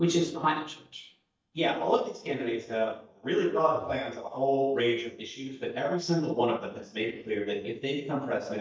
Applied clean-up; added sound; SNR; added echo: neural mask model DeepFilterNet 3.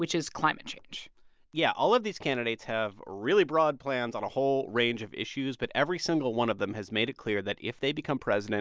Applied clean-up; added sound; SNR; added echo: none; none; none; none.